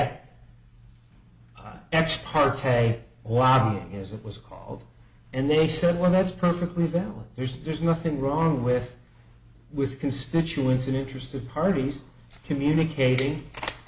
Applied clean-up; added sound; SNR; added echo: none; none; none; none.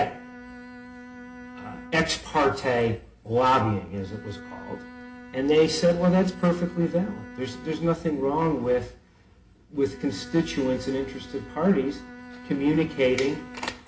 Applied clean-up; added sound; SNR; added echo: none; Bowed string instrument; 18 dB; reverberation time 0.3 s.